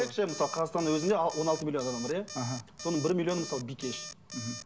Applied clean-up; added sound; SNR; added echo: none; Alarm; 12 dB; none.